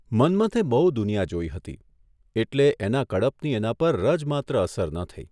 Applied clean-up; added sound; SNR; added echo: none; none; none; none.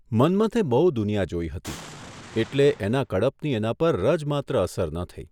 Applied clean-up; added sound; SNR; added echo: none; Boom; 18 dB; none.